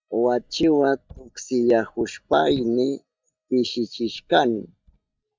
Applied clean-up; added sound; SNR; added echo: neural mask model DeepFilterNet 3.